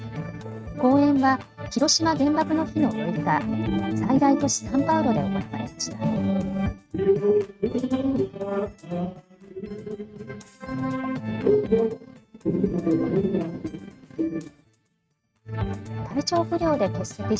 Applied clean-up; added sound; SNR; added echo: neural mask model RNNoise.